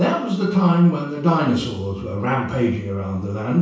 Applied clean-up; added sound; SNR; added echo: none; none; none; reverberation time 0.7 s.